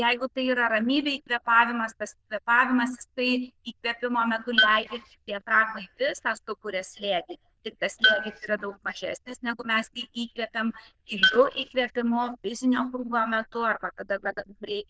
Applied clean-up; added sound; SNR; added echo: neural diffusion model UNIVERSE++.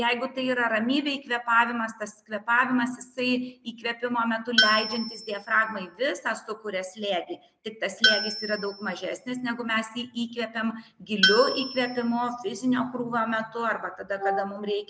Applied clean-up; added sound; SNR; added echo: none; Wind instrument, woodwind instrument + Tools; 4 dB; none.